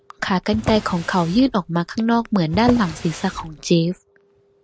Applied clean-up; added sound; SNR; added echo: none; Drawer open or close; 12 dB; none.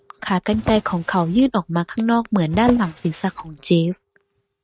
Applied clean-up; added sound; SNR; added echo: neural mask model RNNoise.